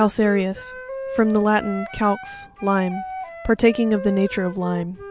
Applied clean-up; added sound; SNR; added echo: none; Wind instrument, woodwind instrument; 13 dB; none.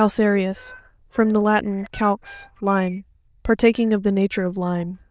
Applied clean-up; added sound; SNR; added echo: neural diffusion model UNIVERSE++.